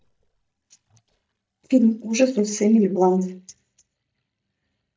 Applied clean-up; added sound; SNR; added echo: neural mask model DeepFilterNet 3.